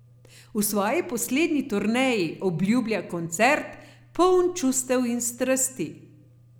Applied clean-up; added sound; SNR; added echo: none; none; none; none.